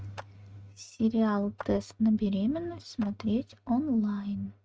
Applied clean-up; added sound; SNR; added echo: neural mask model RNNoise.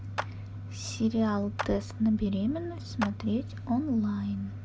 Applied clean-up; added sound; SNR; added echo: none; Clapping; 13 dB; none.